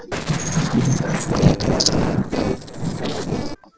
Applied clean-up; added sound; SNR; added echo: neural separator model SepFormer DNS4.